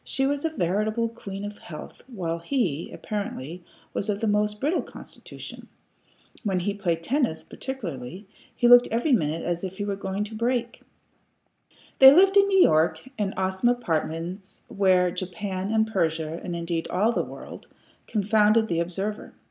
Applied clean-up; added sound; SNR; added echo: none; none; none; none.